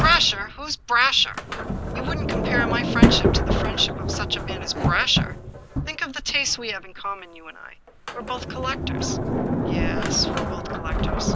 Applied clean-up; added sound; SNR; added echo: none; Sliding door; -1 dB; none.